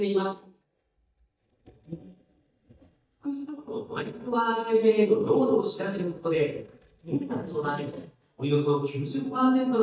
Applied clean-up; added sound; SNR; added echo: neural mask model DeepFilterNet 3.